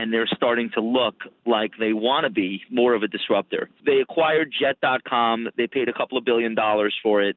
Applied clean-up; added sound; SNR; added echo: none; none; none; none.